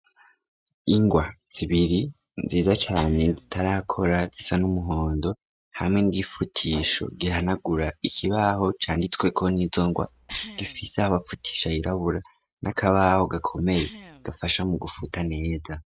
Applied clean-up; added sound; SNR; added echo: neural mask model RNNoise.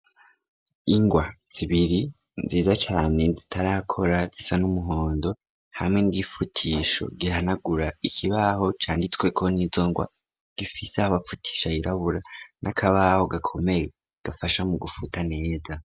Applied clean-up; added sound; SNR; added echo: none; none; none; none.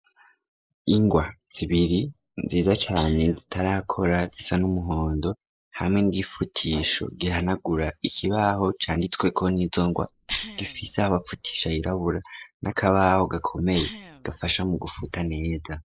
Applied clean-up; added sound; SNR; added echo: neural mask model Resemble Enhance denoiser.